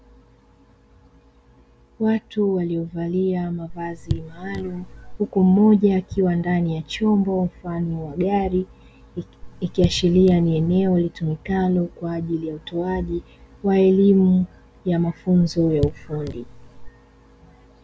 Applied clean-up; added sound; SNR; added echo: none; Raindrop / Drip; 10 dB; none.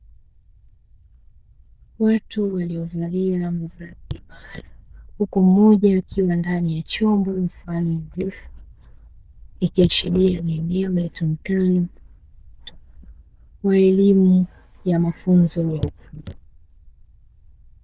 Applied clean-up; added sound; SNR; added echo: neural diffusion model UNIVERSE++.